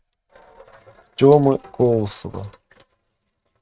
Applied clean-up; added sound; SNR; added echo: neural mask model RNNoise.